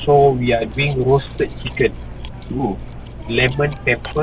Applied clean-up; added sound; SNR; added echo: none; Cutlery, silverware; 12 dB; none.